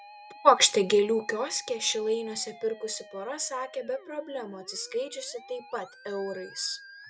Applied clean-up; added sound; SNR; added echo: none; Musical instrument; 20 dB; none.